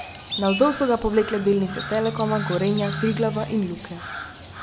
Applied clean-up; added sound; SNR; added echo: none; Crow; 7 dB; none.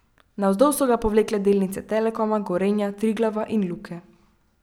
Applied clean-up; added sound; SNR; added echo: none; none; none; none.